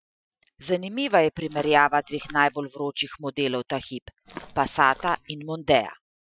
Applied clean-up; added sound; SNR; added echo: classical method Wiener filter.